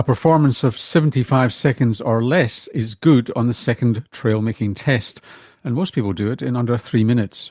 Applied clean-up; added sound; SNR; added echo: none; none; none; none.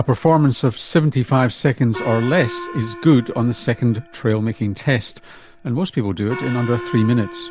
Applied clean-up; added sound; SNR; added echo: none; Gong; 16 dB; none.